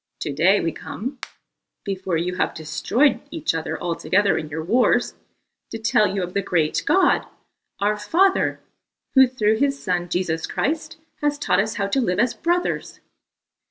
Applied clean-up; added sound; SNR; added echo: none; Finger snapping; 20 dB; none.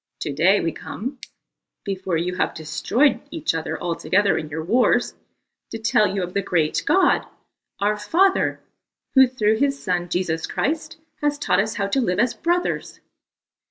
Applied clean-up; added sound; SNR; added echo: neural mask model Resemble Enhance denoiser.